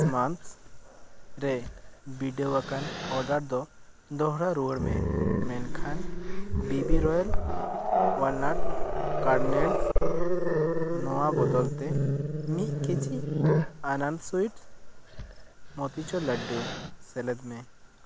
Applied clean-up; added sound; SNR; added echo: none; Growling; -4 dB; none.